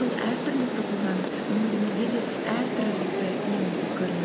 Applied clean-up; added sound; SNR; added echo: none; Rain; 0 dB; none.